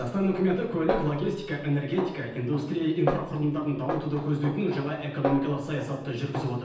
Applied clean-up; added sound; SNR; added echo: none; Snare drum; 8 dB; reverberation time 0.9 s.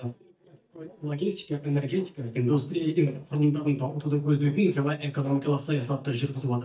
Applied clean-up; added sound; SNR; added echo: neural mask model DeepFilterNet 3.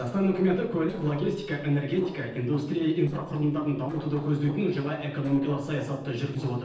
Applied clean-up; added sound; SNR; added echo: neural separator model SepFormer DNS4.